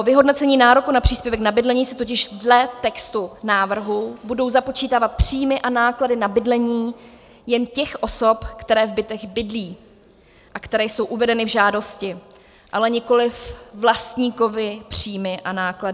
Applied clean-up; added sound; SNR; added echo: none; none; none; none.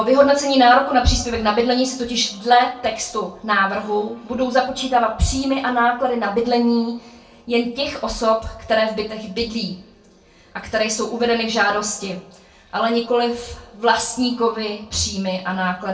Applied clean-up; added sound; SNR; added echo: none; none; none; reverberation time 0.3 s.